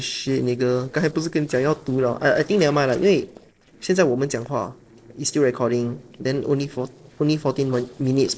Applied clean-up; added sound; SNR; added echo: neural separator model SepFormer DNS4.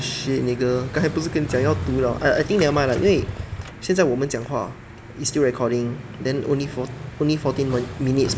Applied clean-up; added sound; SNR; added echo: none; Motorcycle; 11 dB; none.